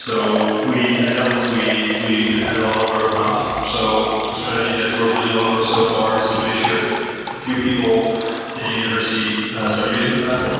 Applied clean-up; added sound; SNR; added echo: none; Liquid; 8 dB; reverberation time 2.1 s.